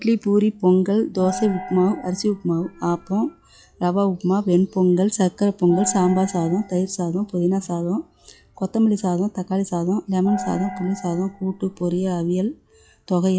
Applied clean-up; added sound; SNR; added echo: classical method log-MMSE.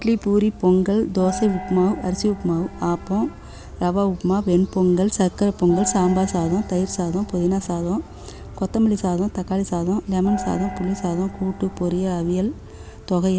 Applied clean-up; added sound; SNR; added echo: none; Gong; 13 dB; none.